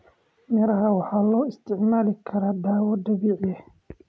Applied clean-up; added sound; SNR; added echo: none; none; none; none.